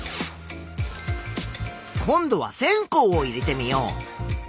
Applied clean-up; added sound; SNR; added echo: none; none; none; none.